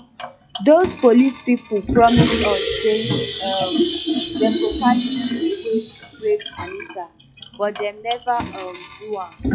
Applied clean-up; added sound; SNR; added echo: classical method log-MMSE.